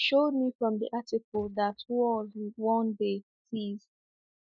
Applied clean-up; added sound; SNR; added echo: neural mask model DeepFilterNet 3.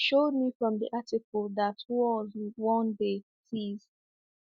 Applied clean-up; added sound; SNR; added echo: none; none; none; none.